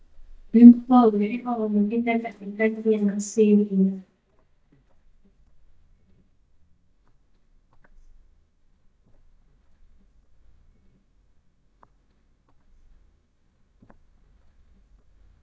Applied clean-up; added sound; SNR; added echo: neural mask model DeepFilterNet 3.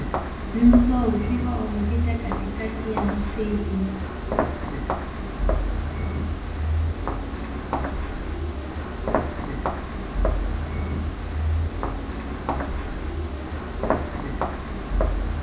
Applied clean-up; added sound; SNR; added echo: none; Walk, footsteps; -4 dB; reverberation time 0.9 s.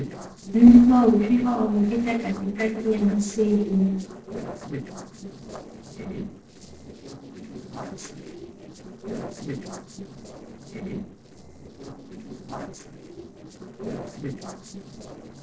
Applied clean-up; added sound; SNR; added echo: neural separator model SepFormer DNS4.